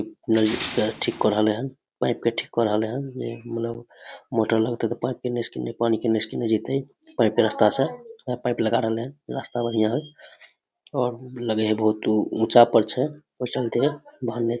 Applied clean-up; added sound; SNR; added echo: none; Tools; 11 dB; none.